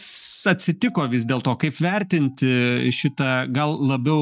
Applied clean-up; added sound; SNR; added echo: neural mask model DeepFilterNet 3.